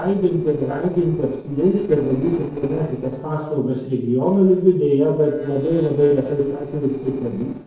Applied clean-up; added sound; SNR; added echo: neural separator model SepFormer DNS4.